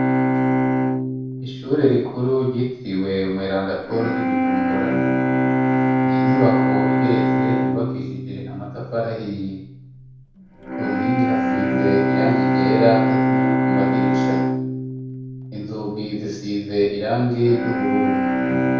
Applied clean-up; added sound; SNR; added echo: none; Bowed string instrument; -3 dB; reverberation time 0.6 s.